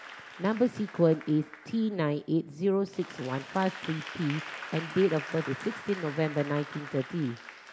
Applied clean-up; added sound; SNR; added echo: none; Applause / Crowd; 13 dB; none.